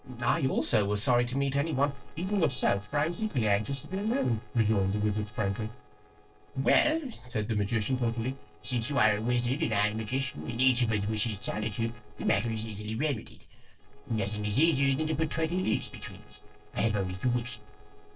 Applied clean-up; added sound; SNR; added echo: neural separator model SepFormer DNS4.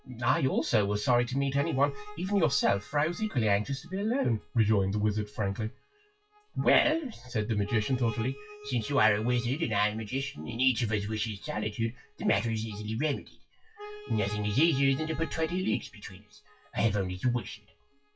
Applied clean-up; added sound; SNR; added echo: classical method WPE with log-MMSE.